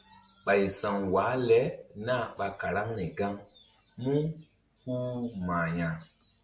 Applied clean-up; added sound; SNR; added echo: none; none; none; none.